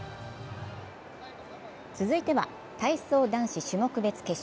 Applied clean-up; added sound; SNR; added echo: none; none; none; none.